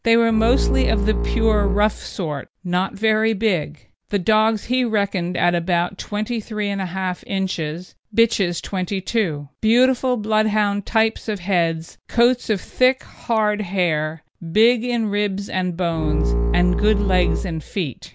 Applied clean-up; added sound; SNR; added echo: none; Bowed string instrument; 0 dB; none.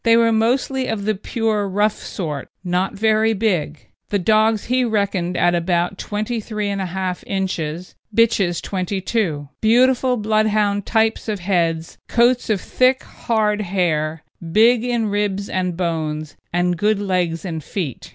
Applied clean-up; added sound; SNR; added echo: none; none; none; none.